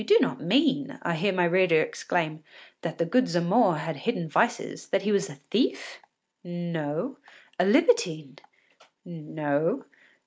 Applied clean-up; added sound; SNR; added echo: none; none; none; none.